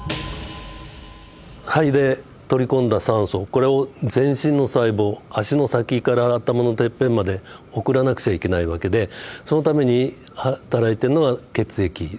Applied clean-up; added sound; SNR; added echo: none; none; none; none.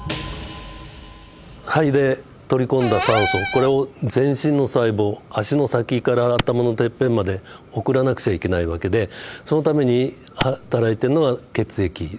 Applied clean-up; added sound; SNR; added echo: none; Clapping + Cupboard open or close / Door; 5 dB; none.